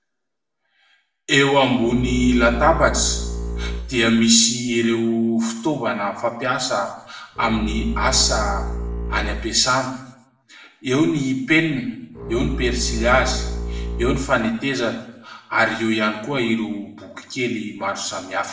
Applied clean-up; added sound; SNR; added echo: none; Bowed string instrument; 6 dB; reverberation time 0.7 s.